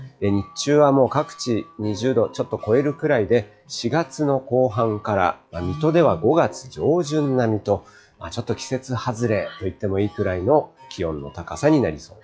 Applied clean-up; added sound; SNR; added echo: classical method log-MMSE.